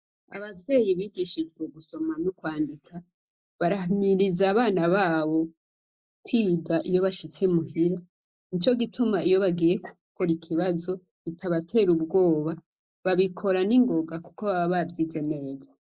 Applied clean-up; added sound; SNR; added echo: neural mask model Resemble Enhance denoiser.